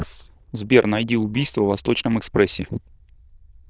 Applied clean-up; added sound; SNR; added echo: neural diffusion model UNIVERSE++.